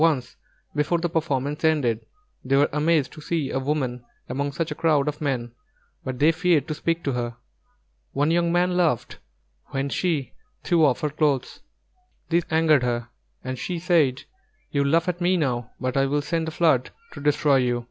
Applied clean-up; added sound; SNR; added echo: none; none; none; none.